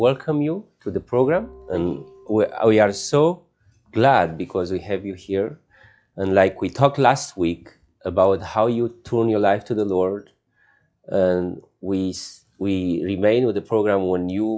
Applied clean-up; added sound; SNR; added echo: classical method log-MMSE.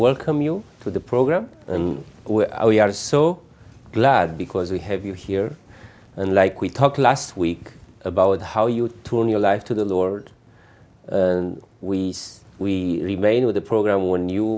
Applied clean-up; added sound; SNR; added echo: none; none; none; none.